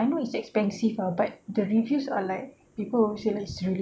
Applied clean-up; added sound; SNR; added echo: none; none; none; none.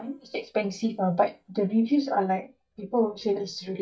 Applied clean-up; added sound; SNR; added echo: neural mask model DeepFilterNet 3.